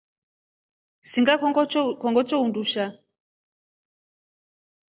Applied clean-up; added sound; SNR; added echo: none; none; none; none.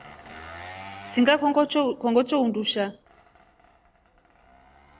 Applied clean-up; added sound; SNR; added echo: none; Engine; 20 dB; none.